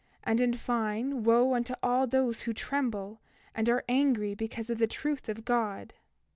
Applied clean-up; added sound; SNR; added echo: none; none; none; none.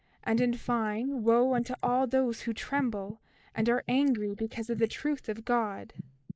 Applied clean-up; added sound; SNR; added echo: neural mask model Resemble Enhance denoiser.